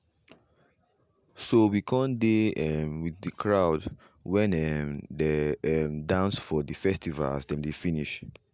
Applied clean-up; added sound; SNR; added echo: none; none; none; none.